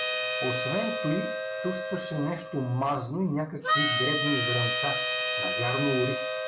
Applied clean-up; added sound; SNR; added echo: none; Harmonica; -1 dB; none.